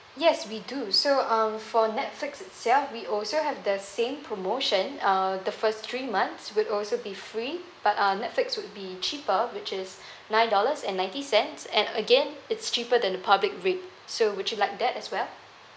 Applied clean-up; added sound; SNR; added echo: none; none; none; none.